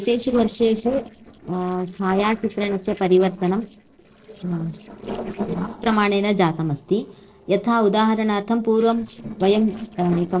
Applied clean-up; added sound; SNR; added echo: neural separator model SepFormer DNS4.